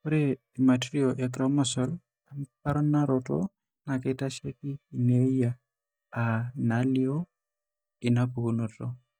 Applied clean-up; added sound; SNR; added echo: neural mask model DeepFilterNet 3.